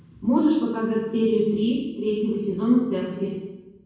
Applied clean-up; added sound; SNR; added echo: none; none; none; reverberation time 1.1 s.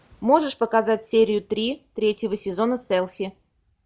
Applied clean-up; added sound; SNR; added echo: none; none; none; none.